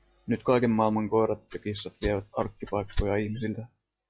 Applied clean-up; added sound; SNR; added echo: classical method log-MMSE.